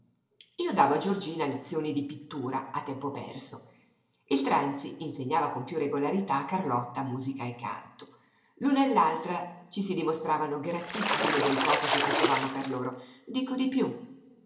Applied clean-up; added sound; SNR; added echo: none; Splash, splatter; -1 dB; reverberation time 1.0 s.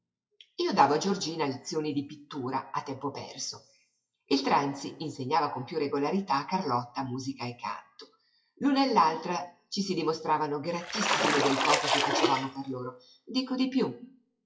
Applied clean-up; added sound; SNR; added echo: classical method WPE with log-MMSE.